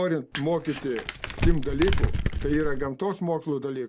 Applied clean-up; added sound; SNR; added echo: none; Crumpling, crinkling; -2 dB; none.